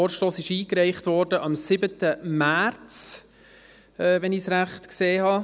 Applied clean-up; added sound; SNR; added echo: none; none; none; none.